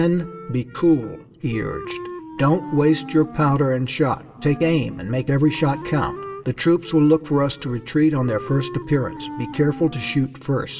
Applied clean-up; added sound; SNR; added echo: none; Wind instrument, woodwind instrument; 15 dB; reverberation time 0.8 s.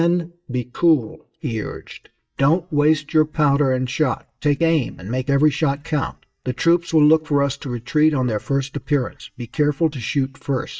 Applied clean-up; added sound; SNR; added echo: neural mask model DeepFilterNet 3.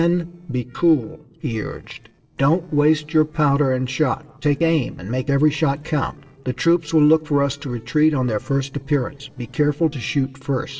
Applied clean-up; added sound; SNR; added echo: neural separator model SepFormer DNS4.